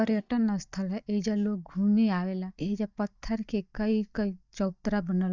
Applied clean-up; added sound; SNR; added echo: neural mask model DeepFilterNet 3.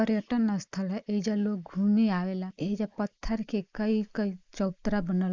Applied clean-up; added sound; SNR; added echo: neural mask model Resemble Enhance denoiser.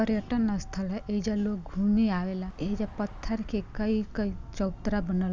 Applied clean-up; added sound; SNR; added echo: none; Traffic noise, roadway noise / Bus; 10 dB; none.